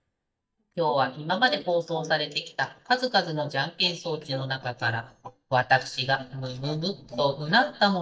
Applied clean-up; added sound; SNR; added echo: neural mask model DeepFilterNet 3.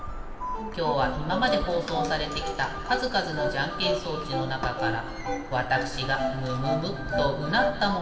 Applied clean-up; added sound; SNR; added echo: none; Bird vocalization, bird call, bird song; 9 dB; reverberation time 2.4 s.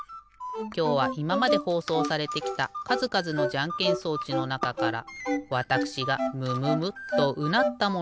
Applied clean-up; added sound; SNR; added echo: none; none; none; none.